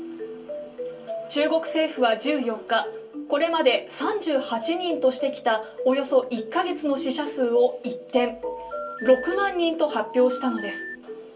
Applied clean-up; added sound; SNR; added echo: none; Telephone; 12 dB; reverberation time 0.2 s.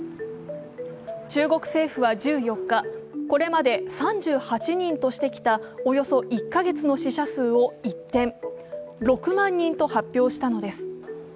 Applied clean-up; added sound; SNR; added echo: none; none; none; none.